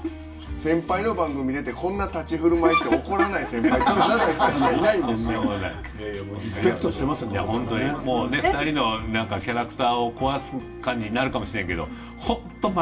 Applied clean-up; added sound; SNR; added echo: none; Bowed string instrument; 3 dB; reverberation time 0.2 s.